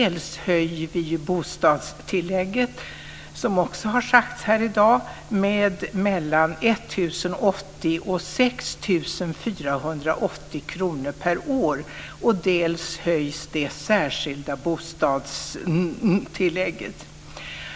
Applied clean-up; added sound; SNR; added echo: none; none; none; none.